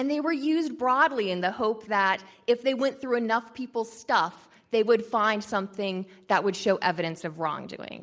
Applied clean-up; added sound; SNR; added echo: none; none; none; none.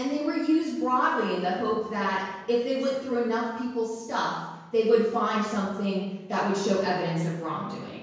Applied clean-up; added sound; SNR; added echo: none; none; none; reverberation time 1.0 s.